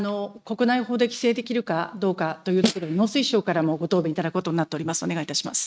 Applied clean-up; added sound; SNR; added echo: neural mask model RNNoise.